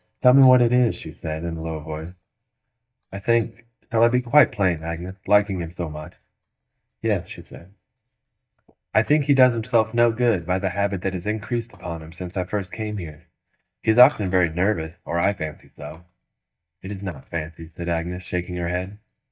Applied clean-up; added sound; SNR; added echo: neural mask model DeepFilterNet 3.